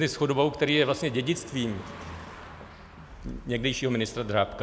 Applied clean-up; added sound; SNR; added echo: none; Car passing by; 19 dB; none.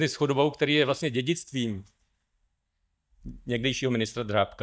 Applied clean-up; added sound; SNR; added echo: neural mask model DeepFilterNet 3.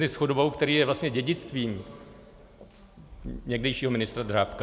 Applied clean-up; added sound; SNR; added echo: none; none; none; none.